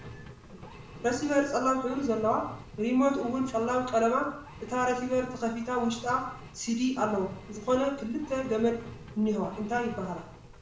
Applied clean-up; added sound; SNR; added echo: none; Engine; 17 dB; reverberation time 0.5 s.